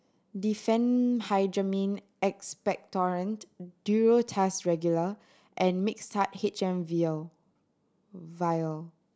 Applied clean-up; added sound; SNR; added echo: none; none; none; none.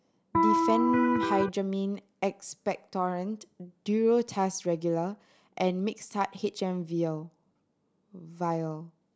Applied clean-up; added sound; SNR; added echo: none; Electric guitar; -5 dB; none.